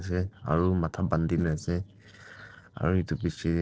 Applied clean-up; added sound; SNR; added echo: neural separator model SepFormer DNS4.